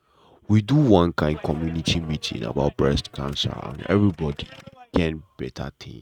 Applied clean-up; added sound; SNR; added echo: neural mask model RNNoise.